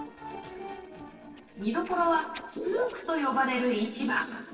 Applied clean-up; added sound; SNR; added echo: neural separator model SepFormer DNS4.